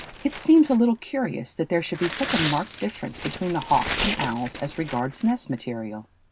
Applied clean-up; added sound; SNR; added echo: none; Tearing; 10 dB; none.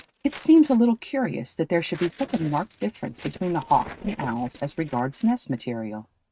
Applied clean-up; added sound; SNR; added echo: neural mask model RNNoise.